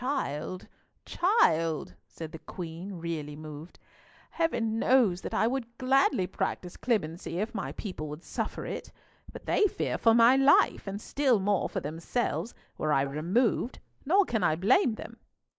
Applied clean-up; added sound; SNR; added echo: neural mask model Resemble Enhance denoiser.